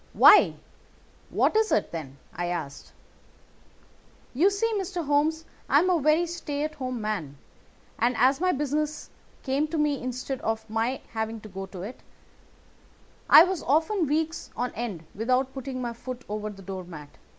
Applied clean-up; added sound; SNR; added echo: none; none; none; none.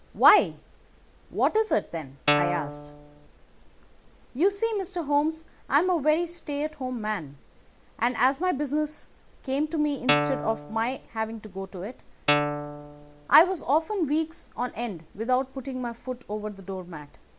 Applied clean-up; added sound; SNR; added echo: none; Guitar; 0 dB; none.